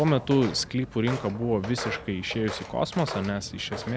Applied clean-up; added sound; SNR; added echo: none; Walk, footsteps; 12 dB; none.